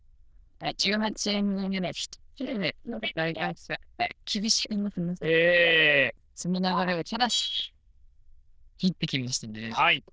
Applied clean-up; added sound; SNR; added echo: neural diffusion model UNIVERSE++.